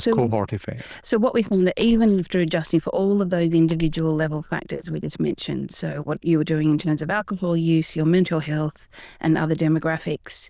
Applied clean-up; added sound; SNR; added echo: neural diffusion model UNIVERSE++.